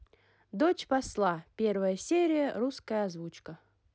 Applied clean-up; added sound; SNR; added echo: none; none; none; none.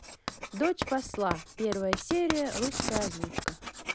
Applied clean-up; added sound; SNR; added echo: none; Writing; 4 dB; none.